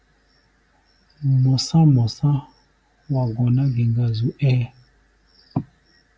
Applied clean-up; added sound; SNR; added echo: none; none; none; none.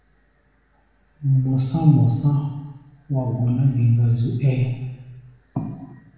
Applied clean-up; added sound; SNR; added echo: none; none; none; reverberation time 1.1 s.